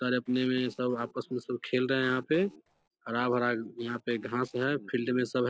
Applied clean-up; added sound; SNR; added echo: neural separator model SepFormer DNS4.